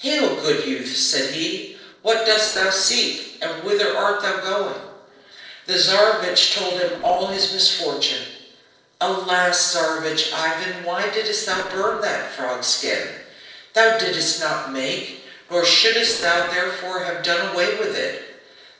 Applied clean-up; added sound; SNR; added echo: neural separator model SepFormer DNS4.